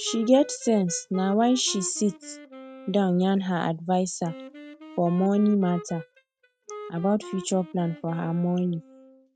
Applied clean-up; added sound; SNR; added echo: neural mask model RNNoise.